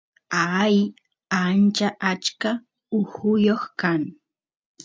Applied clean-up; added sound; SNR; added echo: none; none; none; none.